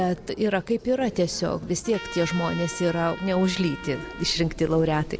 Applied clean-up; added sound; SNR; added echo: none; Trumpet; 14 dB; none.